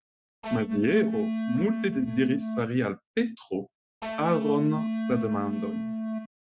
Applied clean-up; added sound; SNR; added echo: neural mask model RNNoise.